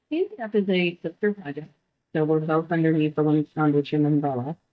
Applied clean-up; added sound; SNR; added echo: neural mask model DeepFilterNet 3.